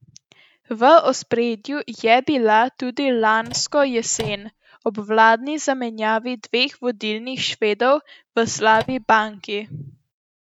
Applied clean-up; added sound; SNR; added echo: neural mask model RNNoise.